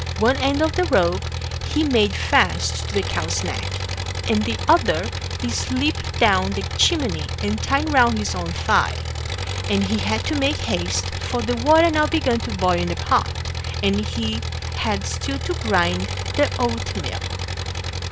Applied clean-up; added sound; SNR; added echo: none; Engine; 4 dB; none.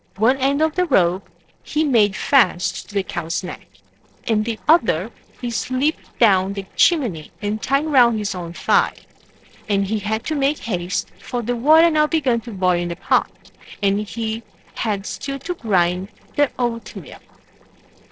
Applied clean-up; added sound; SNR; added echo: neural separator model SepFormer DNS4.